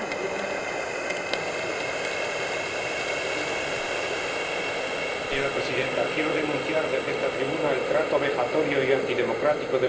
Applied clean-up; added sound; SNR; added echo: none; Water tap, faucet; -1 dB; reverberation time 0.5 s.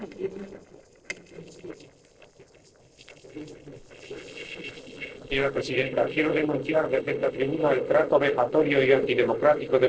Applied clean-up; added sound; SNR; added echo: neural separator model SepFormer DNS4.